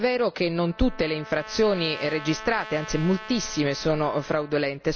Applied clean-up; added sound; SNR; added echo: none; Trumpet; 16 dB; none.